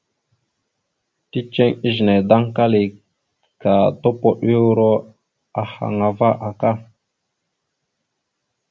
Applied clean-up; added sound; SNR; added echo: none; none; none; none.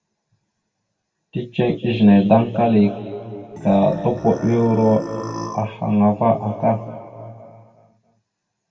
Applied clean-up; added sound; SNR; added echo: none; Burping, eructation; 13 dB; reverberation time 2.4 s.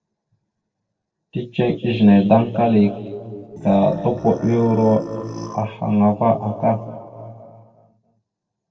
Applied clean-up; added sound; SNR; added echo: neural separator model SepFormer DNS4.